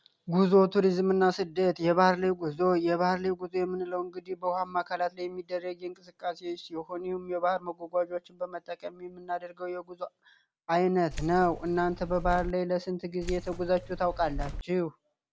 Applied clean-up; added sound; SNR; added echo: none; Keys jangling; 9 dB; none.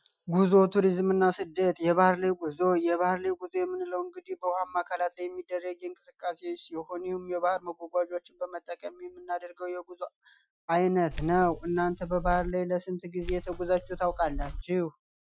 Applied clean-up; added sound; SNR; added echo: classical method Wiener filter.